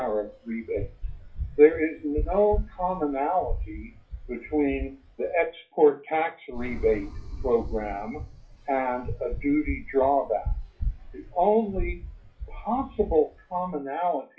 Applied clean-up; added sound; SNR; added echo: classical method WPE with log-MMSE.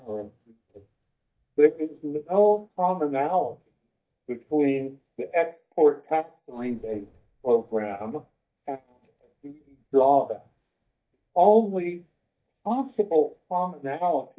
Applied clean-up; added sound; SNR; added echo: neural mask model DeepFilterNet 3.